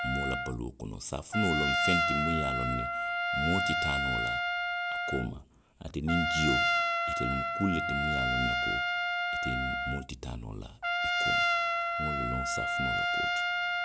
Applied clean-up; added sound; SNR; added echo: none; Trumpet; -5 dB; none.